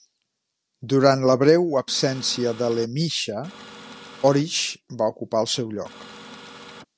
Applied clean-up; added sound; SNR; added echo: none; Printer; 18 dB; none.